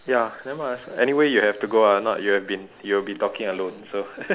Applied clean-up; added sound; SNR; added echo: none; none; none; none.